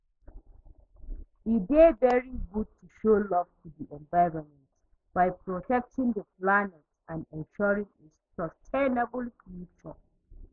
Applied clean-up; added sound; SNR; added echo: neural mask model Resemble Enhance denoiser.